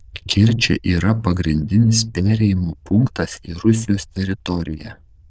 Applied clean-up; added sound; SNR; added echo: neural diffusion model UNIVERSE++.